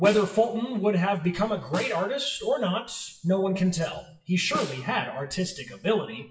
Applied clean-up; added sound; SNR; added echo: classical method WPE with log-MMSE.